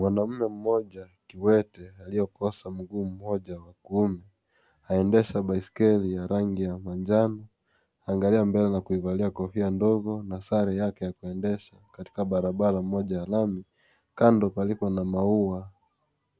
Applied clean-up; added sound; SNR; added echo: none; none; none; none.